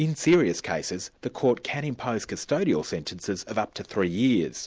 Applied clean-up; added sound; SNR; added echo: none; none; none; none.